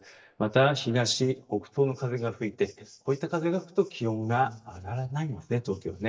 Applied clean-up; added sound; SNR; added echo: neural mask model DeepFilterNet 3.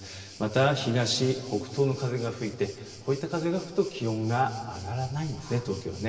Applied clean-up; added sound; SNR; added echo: none; Waves, surf; 20 dB; reverberation time 2.0 s.